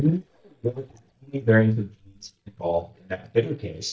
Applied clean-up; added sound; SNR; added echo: neural mask model DeepFilterNet 3.